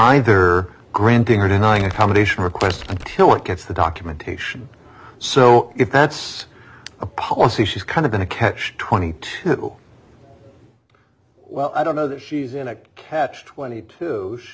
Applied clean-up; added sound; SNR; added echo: none; Crumpling, crinkling; 15 dB; none.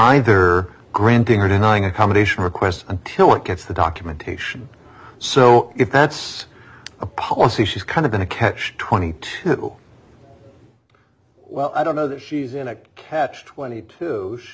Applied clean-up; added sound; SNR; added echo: none; none; none; none.